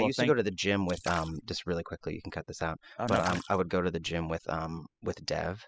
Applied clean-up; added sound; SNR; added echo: classical method spectral subtraction.